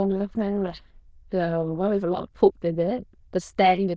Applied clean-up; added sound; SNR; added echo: neural diffusion model UNIVERSE++.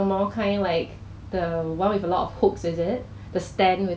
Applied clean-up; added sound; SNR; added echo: none; none; none; none.